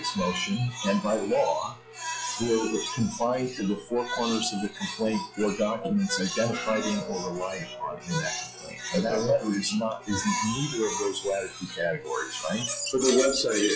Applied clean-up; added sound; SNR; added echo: classical method log-MMSE.